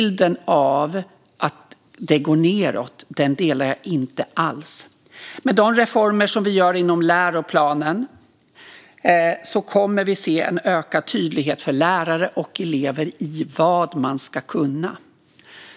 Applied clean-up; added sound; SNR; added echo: none; none; none; none.